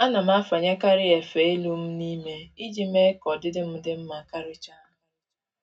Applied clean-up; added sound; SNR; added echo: none; none; none; reverberation time 0.2 s.